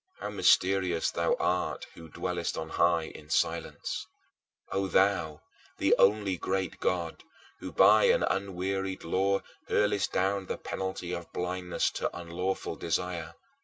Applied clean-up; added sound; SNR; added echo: none; none; none; none.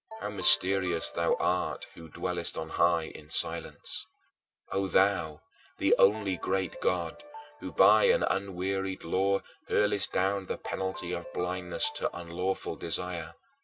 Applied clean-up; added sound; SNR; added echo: none; Ringtone; 16 dB; none.